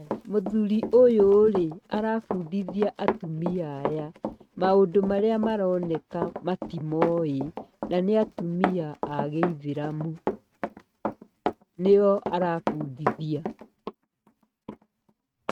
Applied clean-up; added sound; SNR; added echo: neural mask model RNNoise.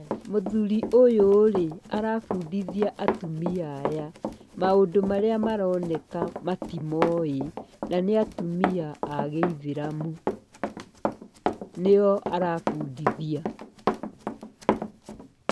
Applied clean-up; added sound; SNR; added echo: none; Run; 7 dB; none.